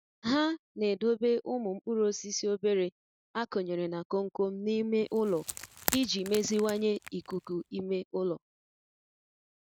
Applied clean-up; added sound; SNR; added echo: none; Wood; 10 dB; none.